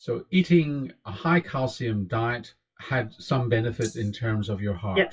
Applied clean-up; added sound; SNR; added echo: classical method WPE with log-MMSE.